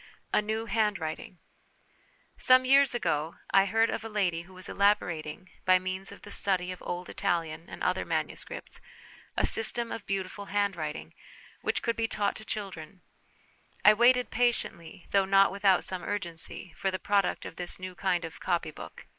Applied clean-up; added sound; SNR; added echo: neural mask model Resemble Enhance denoiser.